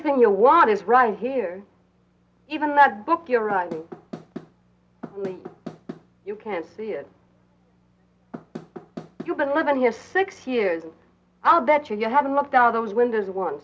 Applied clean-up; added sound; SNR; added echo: none; Knock / Wood; 16 dB; none.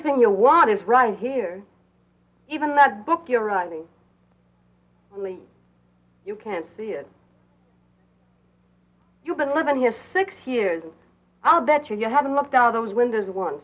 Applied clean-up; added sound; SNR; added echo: none; none; none; none.